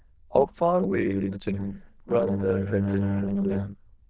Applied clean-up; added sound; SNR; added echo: neural diffusion model UNIVERSE++.